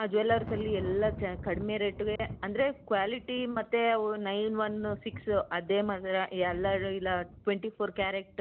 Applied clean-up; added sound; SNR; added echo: none; Thunder; 13 dB; none.